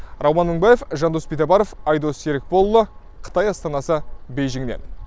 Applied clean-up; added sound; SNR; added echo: none; none; none; none.